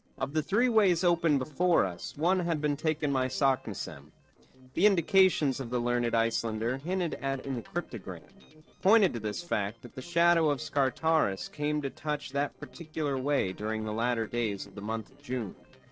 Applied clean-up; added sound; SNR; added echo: neural separator model SepFormer DNS4.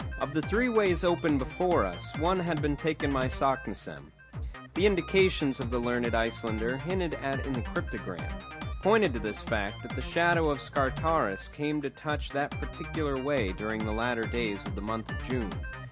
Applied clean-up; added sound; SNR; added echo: none; Drum kit; 7 dB; none.